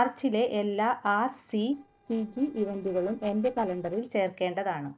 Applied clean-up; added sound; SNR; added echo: neural separator model SepFormer DNS4.